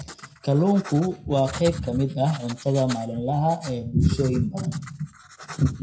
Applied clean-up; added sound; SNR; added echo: classical method WPE with log-MMSE.